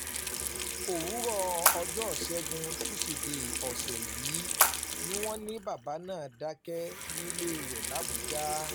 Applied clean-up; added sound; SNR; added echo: none; Sink (filling or washing) / Water tap, faucet + Water / Splash, splatter; -4 dB; none.